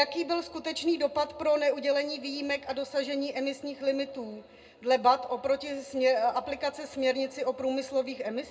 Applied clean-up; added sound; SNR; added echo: none; none; none; reverberation time 0.2 s.